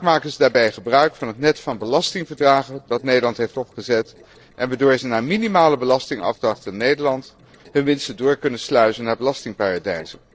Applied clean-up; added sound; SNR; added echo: neural separator model SepFormer DNS4.